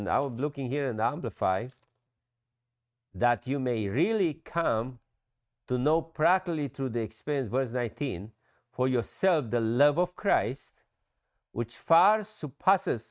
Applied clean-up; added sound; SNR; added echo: neural mask model RNNoise.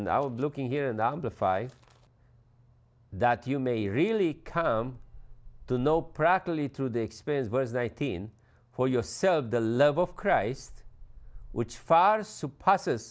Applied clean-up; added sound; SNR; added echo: none; Meow; 17 dB; none.